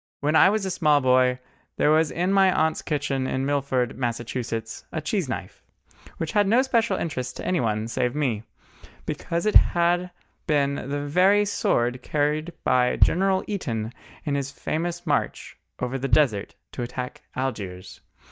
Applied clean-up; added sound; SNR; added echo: neural mask model DeepFilterNet 3.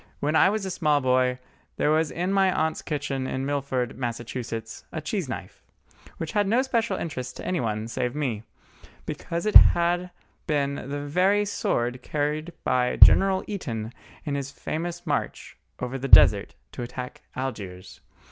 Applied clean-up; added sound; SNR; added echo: none; Bass drum; -5 dB; none.